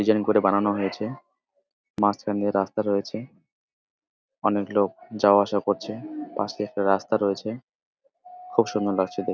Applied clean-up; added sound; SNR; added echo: none; none; none; none.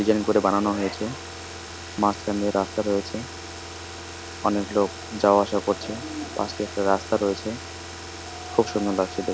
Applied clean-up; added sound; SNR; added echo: none; Car; 12 dB; none.